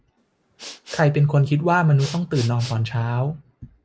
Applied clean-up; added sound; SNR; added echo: none; Respiratory sounds; 19 dB; none.